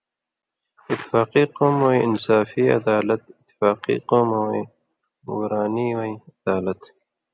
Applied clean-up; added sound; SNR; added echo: none; none; none; none.